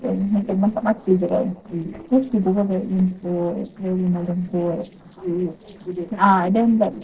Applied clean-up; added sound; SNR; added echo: neural separator model SepFormer DNS4.